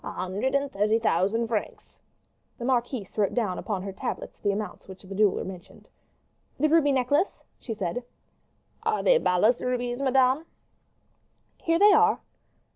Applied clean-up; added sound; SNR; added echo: none; none; none; none.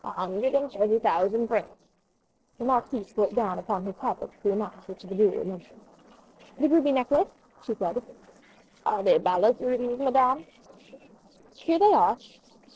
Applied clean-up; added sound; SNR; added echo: neural separator model SepFormer DNS4.